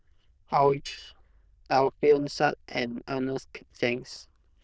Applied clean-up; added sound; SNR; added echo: neural diffusion model UNIVERSE++.